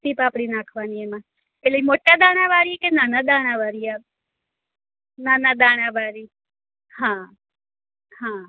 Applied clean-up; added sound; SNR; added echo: none; none; none; none.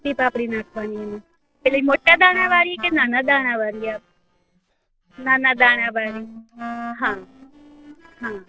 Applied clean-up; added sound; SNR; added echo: neural separator model SepFormer DNS4.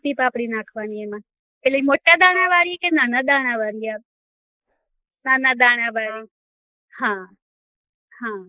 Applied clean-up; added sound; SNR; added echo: neural mask model Resemble Enhance denoiser.